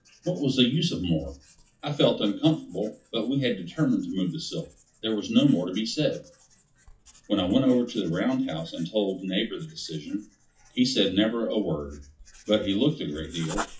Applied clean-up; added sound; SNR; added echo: classical method WPE with log-MMSE.